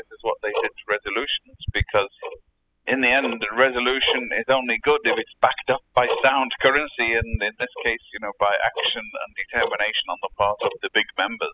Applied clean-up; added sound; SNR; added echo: classical method spectral subtraction.